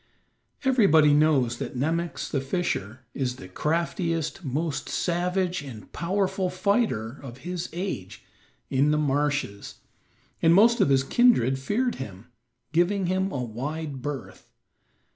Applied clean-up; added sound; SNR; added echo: none; none; none; none.